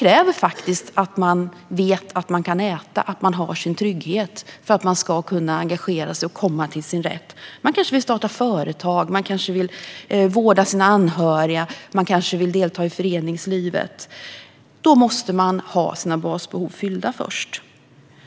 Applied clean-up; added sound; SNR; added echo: none; none; none; none.